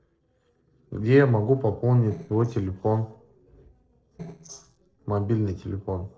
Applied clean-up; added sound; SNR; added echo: neural separator model SepFormer DNS4.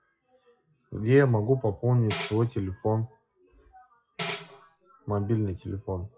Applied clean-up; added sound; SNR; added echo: classical method WPE with log-MMSE.